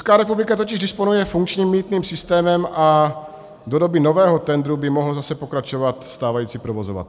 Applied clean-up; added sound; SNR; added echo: none; none; none; none.